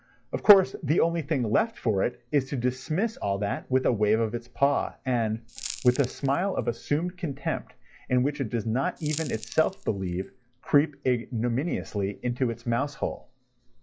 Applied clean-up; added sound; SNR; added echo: classical method log-MMSE.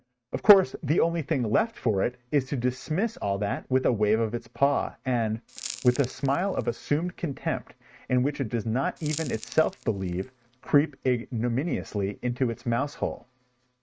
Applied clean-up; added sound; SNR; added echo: neural mask model RNNoise.